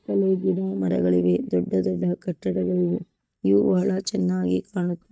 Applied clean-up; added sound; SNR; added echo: neural mask model DeepFilterNet 3.